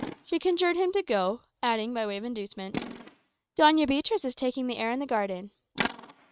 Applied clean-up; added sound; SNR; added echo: neural mask model RNNoise.